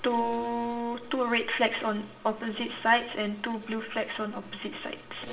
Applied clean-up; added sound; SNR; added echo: none; none; none; reverberation time 0.8 s.